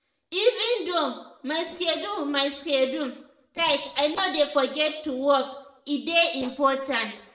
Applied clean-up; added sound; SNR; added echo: neural separator model SepFormer DNS4.